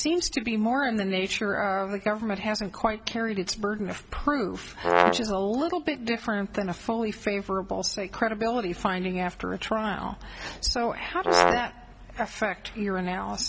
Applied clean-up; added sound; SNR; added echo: none; Brass instrument; -5 dB; none.